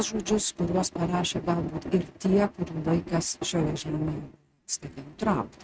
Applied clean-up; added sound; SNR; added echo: neural mask model RNNoise.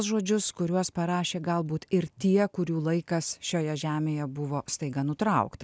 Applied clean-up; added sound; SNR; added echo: none; none; none; none.